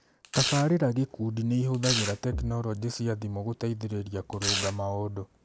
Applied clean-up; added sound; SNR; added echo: none; Bass drum + Domestic sounds, home sounds; 4 dB; none.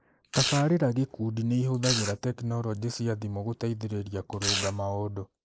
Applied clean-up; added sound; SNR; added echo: neural mask model Resemble Enhance denoiser.